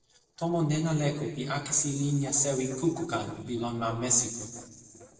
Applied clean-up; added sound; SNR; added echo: neural separator model SepFormer DNS4.